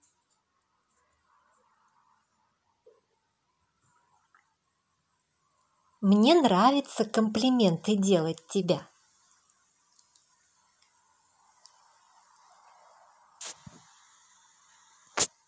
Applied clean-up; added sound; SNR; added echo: none; none; none; none.